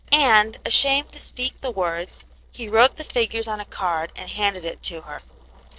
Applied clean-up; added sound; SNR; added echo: neural separator model SepFormer DNS4.